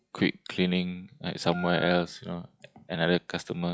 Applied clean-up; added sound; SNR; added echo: classical method log-MMSE.